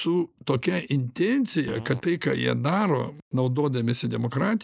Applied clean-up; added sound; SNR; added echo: neural mask model Resemble Enhance denoiser.